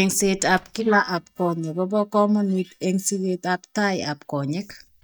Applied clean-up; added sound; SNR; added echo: neural mask model DeepFilterNet 3.